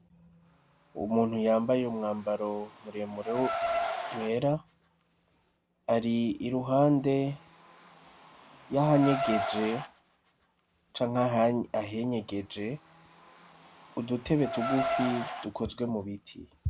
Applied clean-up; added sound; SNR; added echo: none; Car; 8 dB; none.